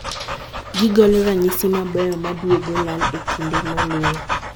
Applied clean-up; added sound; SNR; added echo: none; Dog; 6 dB; none.